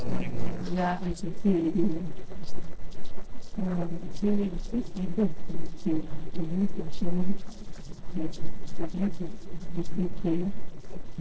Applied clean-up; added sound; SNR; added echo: neural separator model SepFormer DNS4.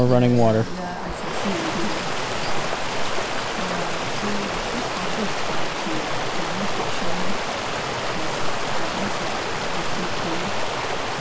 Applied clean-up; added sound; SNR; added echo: none; Stream; -1 dB; reverberation time 0.2 s.